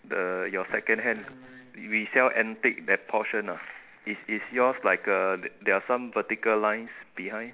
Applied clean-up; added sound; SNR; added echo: none; none; none; none.